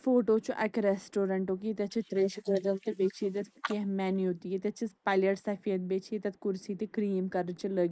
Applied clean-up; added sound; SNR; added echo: neural mask model Resemble Enhance denoiser.